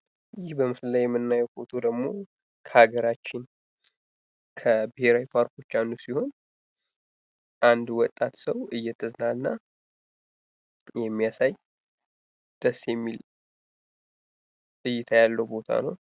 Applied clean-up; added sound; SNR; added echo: none; none; none; none.